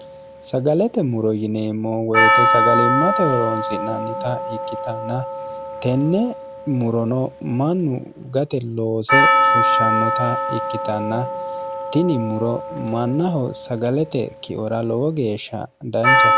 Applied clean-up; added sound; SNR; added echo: none; Percussion; 0 dB; none.